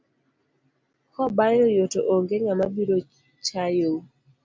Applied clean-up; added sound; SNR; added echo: none; none; none; none.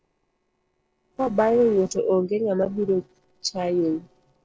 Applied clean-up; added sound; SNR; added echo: neural separator model SepFormer DNS4.